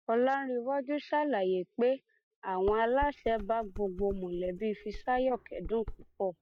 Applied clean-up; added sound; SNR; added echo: neural mask model DeepFilterNet 3.